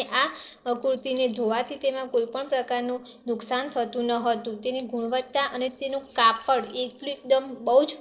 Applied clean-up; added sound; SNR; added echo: neural separator model SepFormer DNS4.